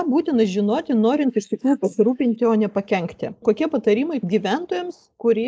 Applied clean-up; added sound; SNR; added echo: neural mask model Resemble Enhance denoiser.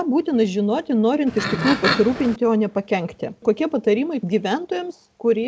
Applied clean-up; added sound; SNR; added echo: none; Livestock, farm animals, working animals; 3 dB; none.